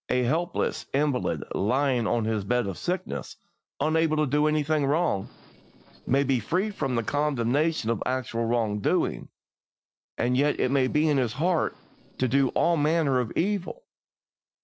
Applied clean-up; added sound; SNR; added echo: neural separator model SepFormer DNS4.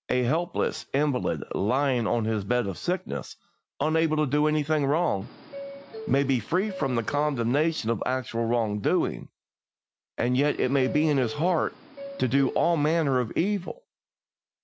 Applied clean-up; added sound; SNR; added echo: none; Subway, metro, underground; 14 dB; none.